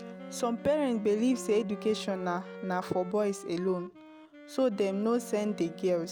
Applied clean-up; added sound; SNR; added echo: none; Wind instrument, woodwind instrument + Bowed string instrument; 14 dB; none.